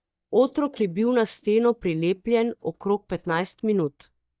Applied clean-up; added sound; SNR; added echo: neural mask model DeepFilterNet 3.